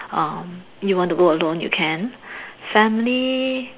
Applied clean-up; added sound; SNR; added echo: none; none; none; none.